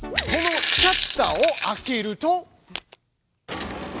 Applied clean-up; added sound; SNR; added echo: none; Coin (dropping); 1 dB; none.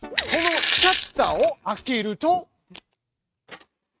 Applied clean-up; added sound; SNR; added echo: neural mask model RNNoise.